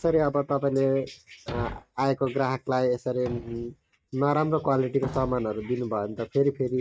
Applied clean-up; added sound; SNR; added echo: neural mask model RNNoise.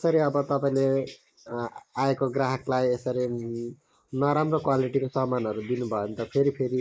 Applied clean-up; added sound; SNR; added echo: neural mask model Resemble Enhance denoiser.